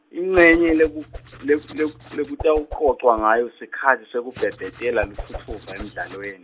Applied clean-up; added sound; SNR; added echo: none; Writing + Whoosh, swoosh, swish; 15 dB; none.